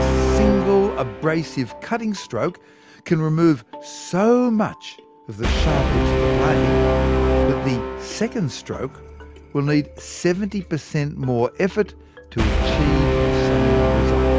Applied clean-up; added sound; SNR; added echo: none; Brass instrument; -1 dB; none.